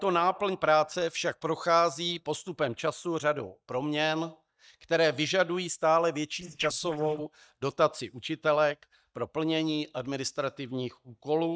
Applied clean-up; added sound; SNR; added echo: neural mask model DeepFilterNet 3.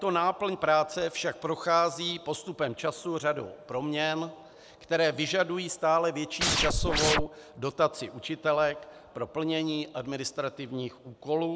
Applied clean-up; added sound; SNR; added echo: none; Scratching (performance technique); -3 dB; none.